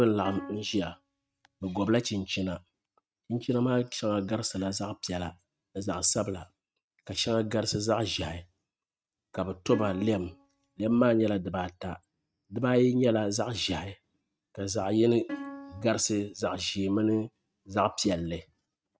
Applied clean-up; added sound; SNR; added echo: neural mask model RNNoise.